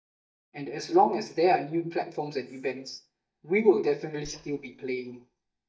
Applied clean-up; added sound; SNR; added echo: neural mask model DeepFilterNet 3.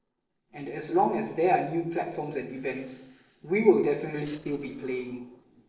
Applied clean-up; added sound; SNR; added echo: neural separator model SepFormer DNS4.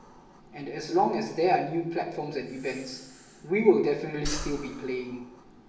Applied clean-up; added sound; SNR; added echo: none; Breathing; 14 dB; reverberation time 0.7 s.